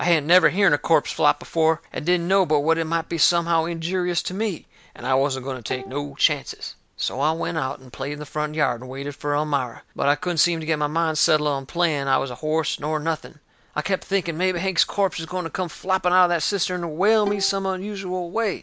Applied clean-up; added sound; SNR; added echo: none; Bowed string instrument; 14 dB; none.